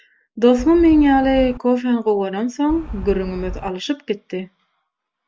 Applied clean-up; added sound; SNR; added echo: none; Wind; 11 dB; none.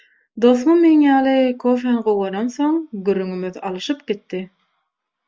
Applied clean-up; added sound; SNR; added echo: none; none; none; none.